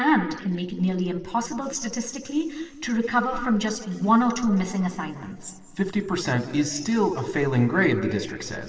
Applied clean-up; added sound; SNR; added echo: neural separator model SepFormer DNS4.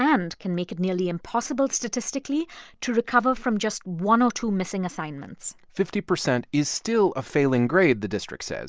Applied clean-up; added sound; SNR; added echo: none; none; none; none.